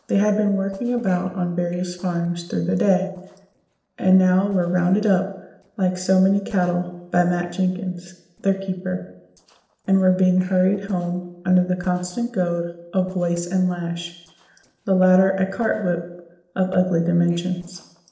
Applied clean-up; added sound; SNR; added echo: neural separator model SepFormer DNS4.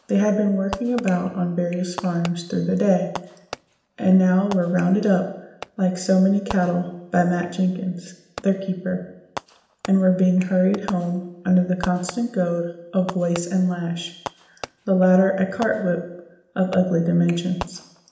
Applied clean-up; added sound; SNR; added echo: none; Fireworks; 18 dB; reverberation time 0.8 s.